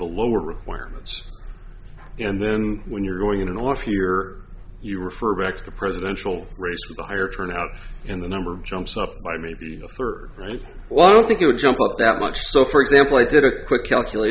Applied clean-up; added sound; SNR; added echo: none; none; none; none.